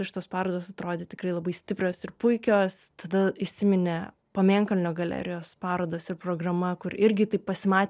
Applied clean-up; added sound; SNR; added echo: none; none; none; none.